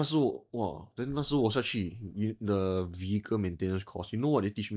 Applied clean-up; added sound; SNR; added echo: neural mask model DeepFilterNet 3.